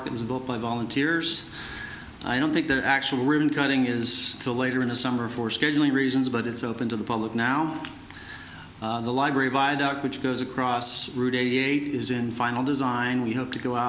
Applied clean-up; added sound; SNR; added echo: none; none; none; none.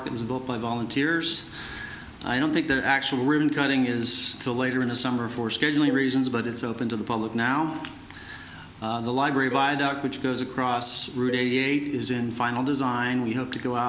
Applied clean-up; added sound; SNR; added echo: none; Cowbell; 17 dB; none.